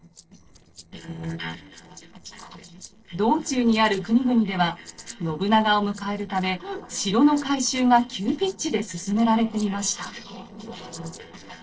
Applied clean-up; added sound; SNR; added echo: neural separator model SepFormer DNS4.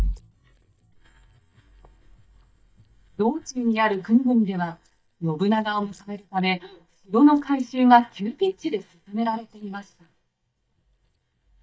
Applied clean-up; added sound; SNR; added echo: neural mask model DeepFilterNet 3.